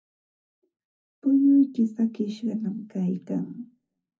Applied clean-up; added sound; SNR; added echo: none; none; none; reverberation time 0.4 s.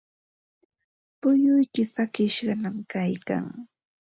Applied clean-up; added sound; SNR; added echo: none; none; none; none.